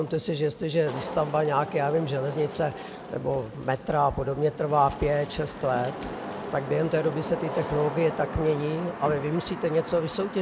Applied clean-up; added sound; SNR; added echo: none; Wind / Rain; 10 dB; none.